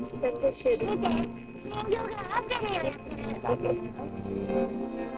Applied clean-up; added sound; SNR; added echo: neural separator model SepFormer DNS4.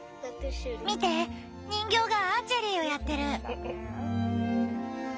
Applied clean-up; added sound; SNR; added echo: none; none; none; none.